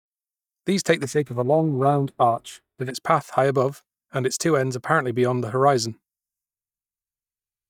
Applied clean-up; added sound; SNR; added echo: neural mask model DeepFilterNet 3.